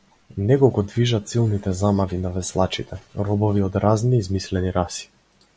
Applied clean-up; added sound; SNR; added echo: none; none; none; none.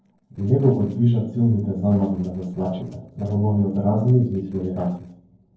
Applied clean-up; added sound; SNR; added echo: neural separator model SepFormer DNS4.